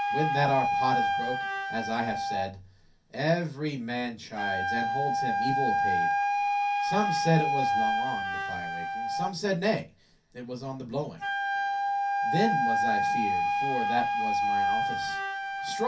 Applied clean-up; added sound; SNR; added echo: none; Wind instrument, woodwind instrument; -4 dB; reverberation time 0.3 s.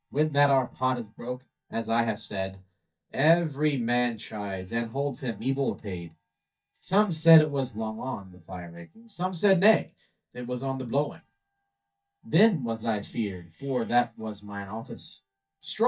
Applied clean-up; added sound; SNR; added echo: neural mask model DeepFilterNet 3.